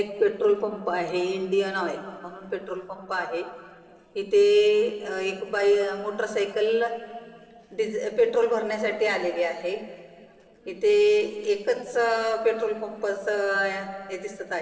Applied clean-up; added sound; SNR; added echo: neural separator model SepFormer DNS4.